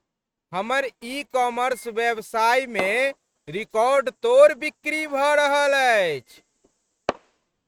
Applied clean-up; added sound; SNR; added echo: neural mask model RNNoise.